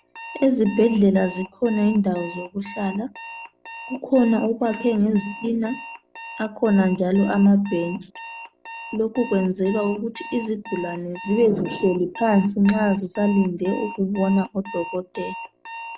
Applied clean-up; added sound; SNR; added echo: none; Alarm; 15 dB; none.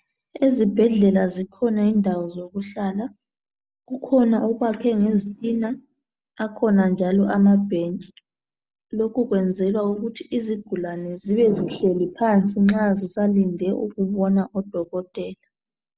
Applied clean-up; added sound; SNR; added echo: none; none; none; none.